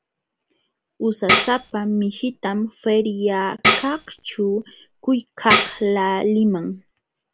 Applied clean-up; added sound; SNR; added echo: none; Tambourine; 1 dB; none.